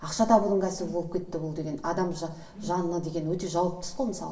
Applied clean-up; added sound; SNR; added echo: none; Whoosh, swoosh, swish; 20 dB; reverberation time 0.8 s.